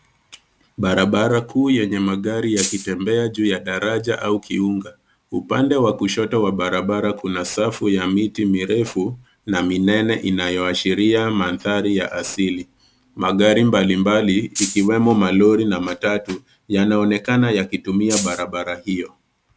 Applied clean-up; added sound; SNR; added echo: none; Rattle (instrument); 5 dB; none.